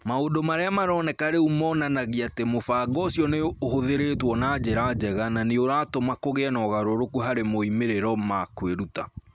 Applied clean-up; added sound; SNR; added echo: none; none; none; none.